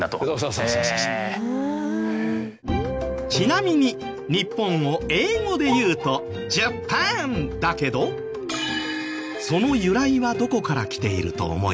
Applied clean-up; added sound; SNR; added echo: none; none; none; none.